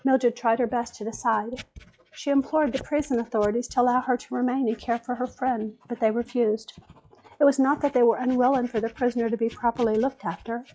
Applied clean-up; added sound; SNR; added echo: classical method log-MMSE.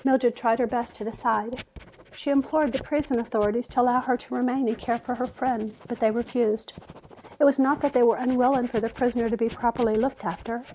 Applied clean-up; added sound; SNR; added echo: none; Writing; 20 dB; none.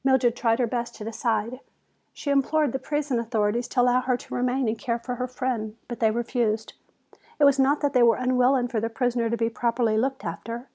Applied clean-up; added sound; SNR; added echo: none; none; none; none.